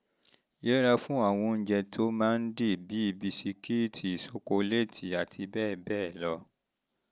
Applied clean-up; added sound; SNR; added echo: none; none; none; none.